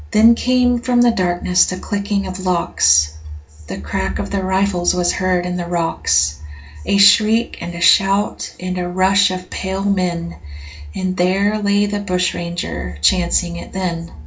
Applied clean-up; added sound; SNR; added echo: none; Bowed string instrument; 19 dB; reverberation time 0.3 s.